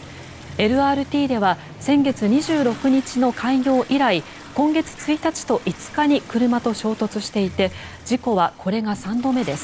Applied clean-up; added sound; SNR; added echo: none; Toilet flush; 20 dB; none.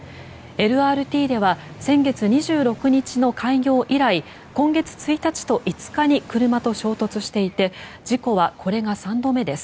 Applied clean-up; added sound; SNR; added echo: none; none; none; none.